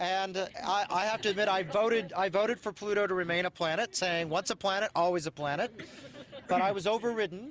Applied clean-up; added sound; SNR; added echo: none; none; none; none.